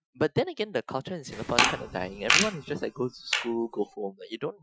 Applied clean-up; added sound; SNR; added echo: classical method Wiener filter.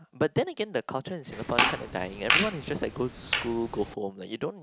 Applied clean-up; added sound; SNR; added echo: none; Fart; -2 dB; none.